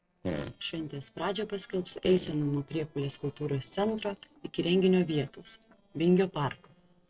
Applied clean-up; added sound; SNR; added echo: neural separator model SepFormer DNS4.